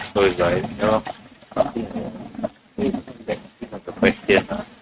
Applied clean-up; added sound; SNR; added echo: neural mask model RNNoise.